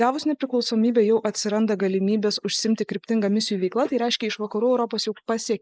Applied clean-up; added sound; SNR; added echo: neural mask model Resemble Enhance denoiser.